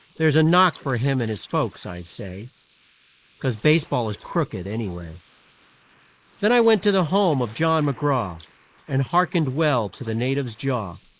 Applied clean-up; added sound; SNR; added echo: neural mask model Resemble Enhance denoiser.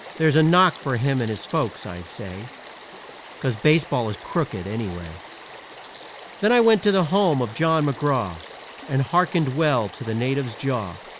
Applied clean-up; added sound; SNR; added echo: none; Stream / Frog; 18 dB; none.